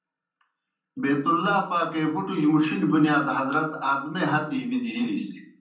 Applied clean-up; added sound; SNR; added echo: none; none; none; reverberation time 0.6 s.